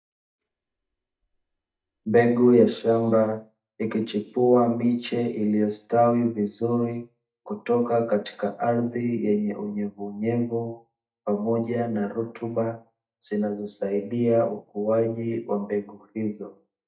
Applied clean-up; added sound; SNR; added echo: neural mask model DeepFilterNet 3.